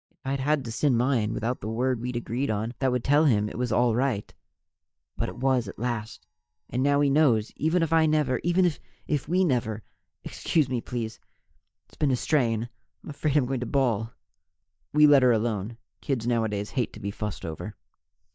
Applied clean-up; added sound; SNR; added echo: neural mask model DeepFilterNet 3.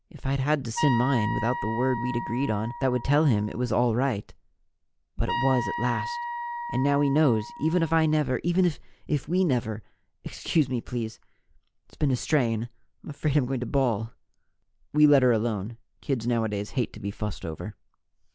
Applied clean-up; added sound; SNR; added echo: none; Wind instrument, woodwind instrument; 7 dB; none.